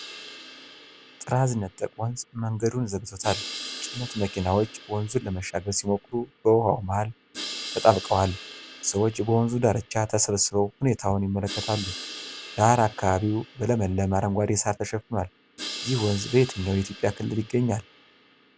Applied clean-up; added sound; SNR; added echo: none; Crash cymbal; 15 dB; none.